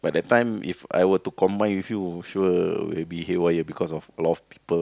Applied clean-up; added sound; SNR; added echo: none; none; none; none.